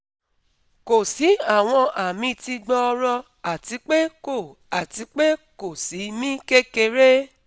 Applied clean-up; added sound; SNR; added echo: none; none; none; none.